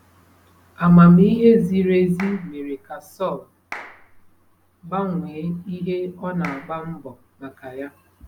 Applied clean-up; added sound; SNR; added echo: none; Clapping; 20 dB; none.